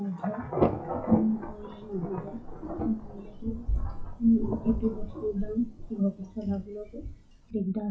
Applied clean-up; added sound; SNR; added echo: classical method WPE with log-MMSE.